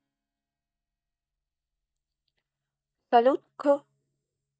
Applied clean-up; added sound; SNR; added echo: neural mask model DeepFilterNet 3.